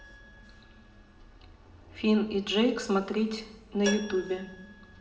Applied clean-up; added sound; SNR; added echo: none; Keyboard (musical); 15 dB; reverberation time 1.4 s.